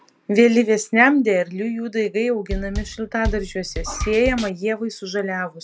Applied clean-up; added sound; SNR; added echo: none; Drum kit; 7 dB; none.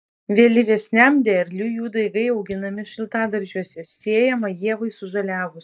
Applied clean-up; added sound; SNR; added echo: neural mask model DeepFilterNet 3.